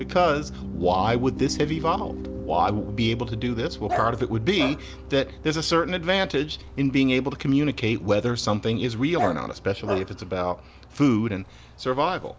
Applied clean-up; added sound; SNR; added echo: none; Piano + Dog; 11 dB; none.